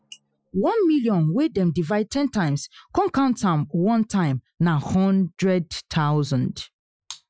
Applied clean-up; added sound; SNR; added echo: classical method Wiener filter.